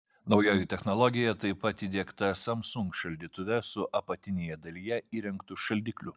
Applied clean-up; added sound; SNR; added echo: none; none; none; none.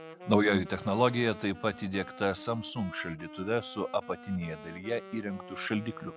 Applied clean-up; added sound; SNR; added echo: none; Wind instrument, woodwind instrument; 16 dB; none.